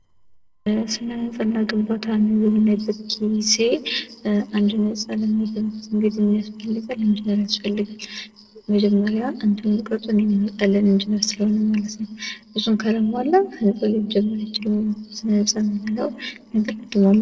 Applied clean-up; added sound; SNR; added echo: neural separator model SepFormer DNS4.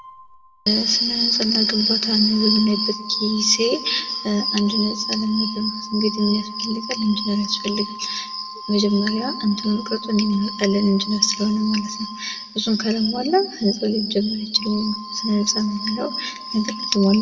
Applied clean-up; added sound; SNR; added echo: none; Organ; 16 dB; reverberation time 0.9 s.